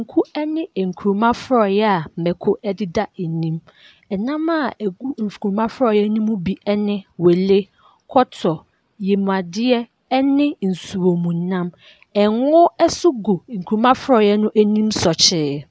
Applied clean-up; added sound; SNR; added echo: none; none; none; none.